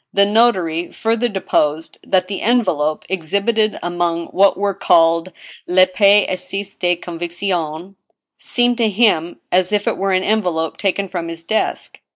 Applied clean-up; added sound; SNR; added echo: neural mask model Resemble Enhance denoiser.